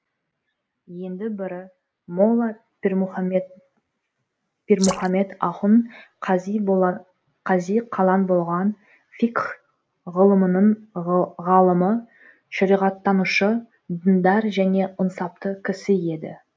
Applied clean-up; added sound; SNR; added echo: neural mask model Resemble Enhance denoiser.